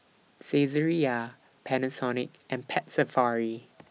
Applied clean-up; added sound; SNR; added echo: none; none; none; none.